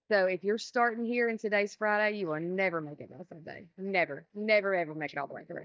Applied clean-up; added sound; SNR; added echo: neural mask model DeepFilterNet 3.